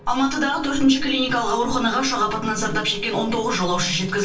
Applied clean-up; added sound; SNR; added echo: none; none; none; reverberation time 0.3 s.